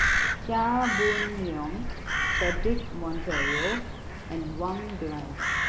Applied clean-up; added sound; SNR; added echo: none; Crow; -2 dB; none.